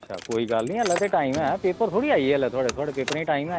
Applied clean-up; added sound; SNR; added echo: none; Car; 13 dB; none.